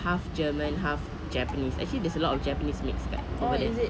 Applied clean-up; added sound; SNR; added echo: none; Drip + Organ; 17 dB; none.